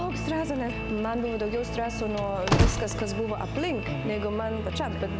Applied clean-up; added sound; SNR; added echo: none; Thump, thud + Slam / Microwave oven; 1 dB; none.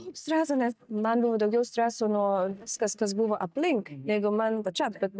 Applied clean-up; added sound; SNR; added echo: neural mask model DeepFilterNet 3.